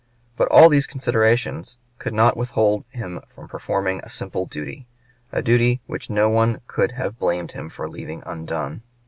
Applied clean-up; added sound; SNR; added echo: none; none; none; none.